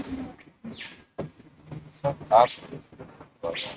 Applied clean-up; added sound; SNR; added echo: neural mask model RNNoise.